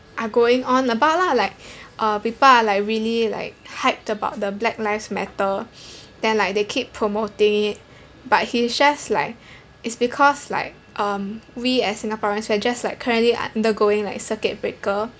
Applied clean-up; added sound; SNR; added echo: none; none; none; none.